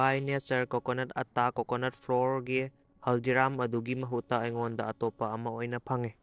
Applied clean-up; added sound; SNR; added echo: neural separator model SepFormer DNS4.